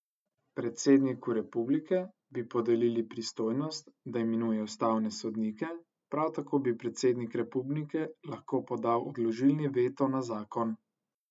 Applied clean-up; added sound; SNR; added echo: none; none; none; none.